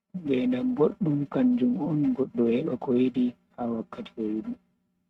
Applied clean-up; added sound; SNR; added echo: neural mask model RNNoise.